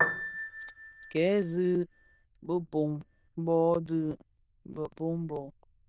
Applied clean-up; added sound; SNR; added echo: neural diffusion model UNIVERSE++.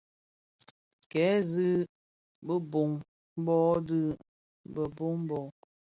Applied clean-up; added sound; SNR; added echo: none; none; none; none.